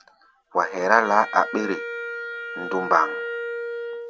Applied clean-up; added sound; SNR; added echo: none; Wind instrument, woodwind instrument; 8 dB; none.